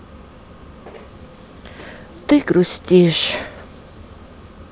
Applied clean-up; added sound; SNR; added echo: none; none; none; none.